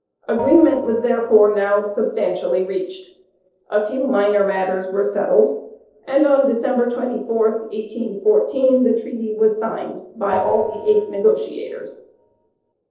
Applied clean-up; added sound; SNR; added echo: neural separator model SepFormer DNS4.